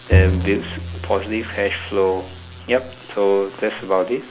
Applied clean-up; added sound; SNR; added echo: none; Bowed string instrument; 1 dB; none.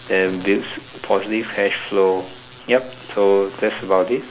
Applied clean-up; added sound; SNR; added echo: none; none; none; none.